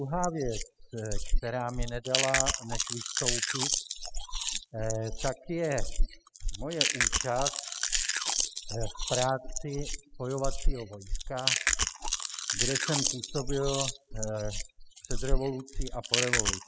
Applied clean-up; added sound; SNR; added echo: classical method spectral subtraction.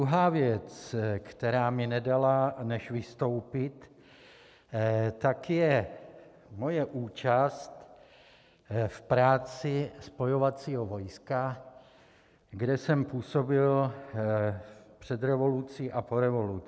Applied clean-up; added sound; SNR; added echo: none; none; none; none.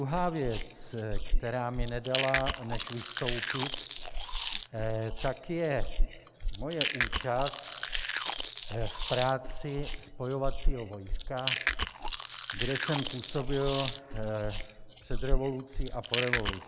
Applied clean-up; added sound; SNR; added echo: none; Chewing, mastication; -4 dB; none.